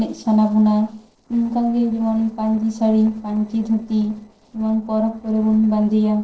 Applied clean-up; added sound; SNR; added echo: neural separator model SepFormer DNS4.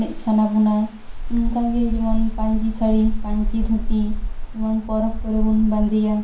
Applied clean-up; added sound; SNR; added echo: none; Rain; 2 dB; reverberation time 0.5 s.